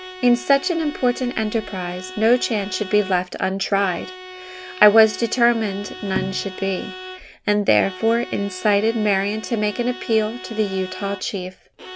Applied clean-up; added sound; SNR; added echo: none; Bowed string instrument + Percussion; 15 dB; none.